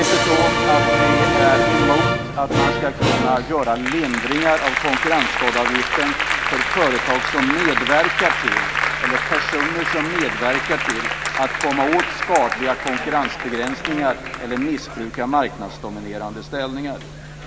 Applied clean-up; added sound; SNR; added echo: none; Applause; -1 dB; none.